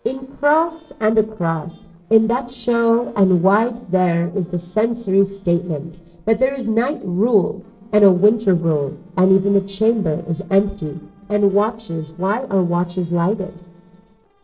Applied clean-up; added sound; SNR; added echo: neural separator model SepFormer DNS4.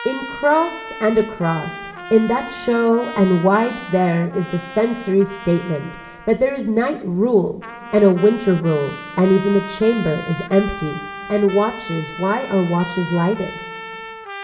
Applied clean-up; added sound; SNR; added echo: none; Trumpet; 14 dB; reverberation time 2.5 s.